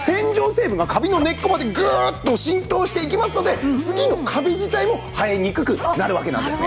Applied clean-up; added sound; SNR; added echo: none; Zipper (clothing); 20 dB; none.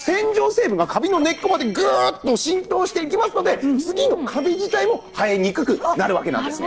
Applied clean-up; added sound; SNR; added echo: neural separator model SepFormer DNS4.